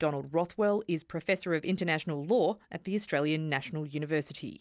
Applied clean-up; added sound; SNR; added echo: none; none; none; none.